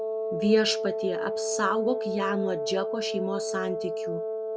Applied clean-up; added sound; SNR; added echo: none; Wind instrument, woodwind instrument; 1 dB; none.